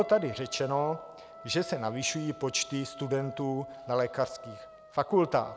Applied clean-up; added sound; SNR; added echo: none; Wind instrument, woodwind instrument; 14 dB; none.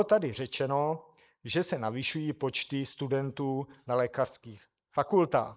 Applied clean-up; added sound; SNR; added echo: neural mask model Resemble Enhance denoiser.